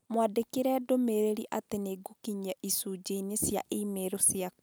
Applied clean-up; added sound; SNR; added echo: none; none; none; none.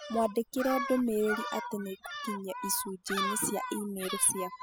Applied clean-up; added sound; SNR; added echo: classical method spectral subtraction.